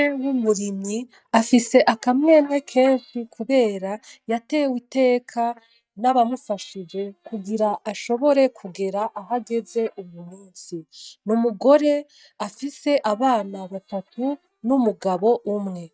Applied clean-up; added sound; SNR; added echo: neural mask model DeepFilterNet 3.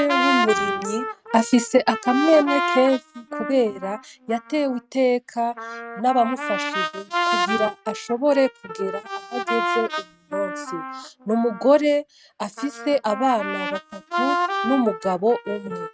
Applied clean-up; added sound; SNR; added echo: neural mask model RNNoise.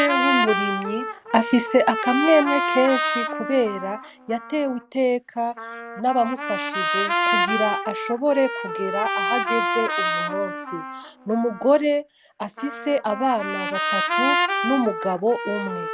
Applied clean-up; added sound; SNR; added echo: none; Trumpet; 2 dB; none.